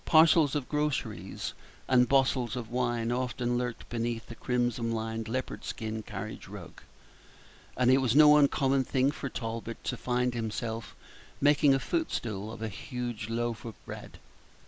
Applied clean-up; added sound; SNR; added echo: none; none; none; none.